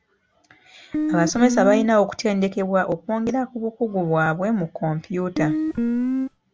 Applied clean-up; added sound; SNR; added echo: none; Guitar; 0 dB; none.